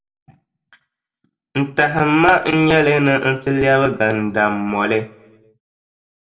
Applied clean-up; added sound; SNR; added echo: none; none; none; reverberation time 0.4 s.